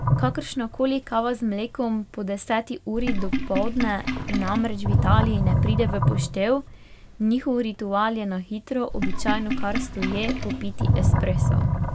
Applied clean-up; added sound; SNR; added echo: none; Sink (filling or washing); -2 dB; none.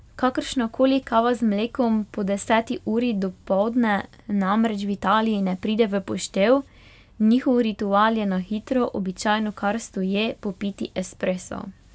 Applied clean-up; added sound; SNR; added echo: none; none; none; none.